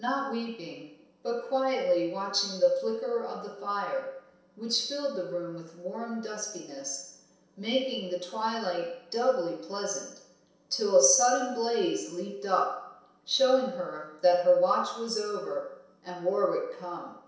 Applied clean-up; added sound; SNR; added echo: none; none; none; reverberation time 0.7 s.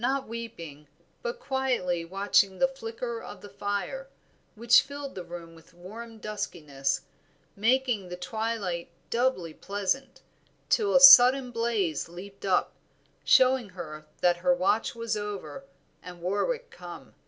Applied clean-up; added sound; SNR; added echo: none; none; none; none.